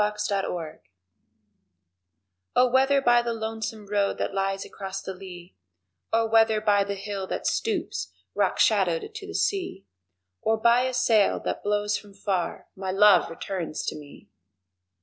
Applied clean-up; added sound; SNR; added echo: none; none; none; none.